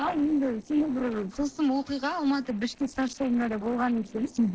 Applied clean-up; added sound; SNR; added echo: neural separator model SepFormer DNS4.